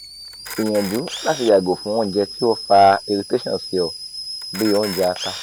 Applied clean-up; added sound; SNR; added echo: none; Camera + Boiling / Alarm; 12 dB; none.